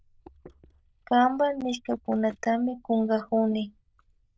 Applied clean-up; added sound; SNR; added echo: neural diffusion model UNIVERSE++.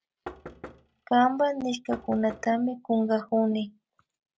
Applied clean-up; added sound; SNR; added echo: none; Knock; 19 dB; none.